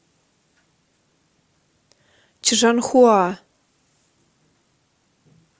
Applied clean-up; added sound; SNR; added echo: none; none; none; none.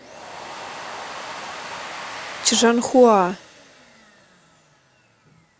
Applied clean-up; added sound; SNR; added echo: none; Domestic sounds, home sounds; 13 dB; none.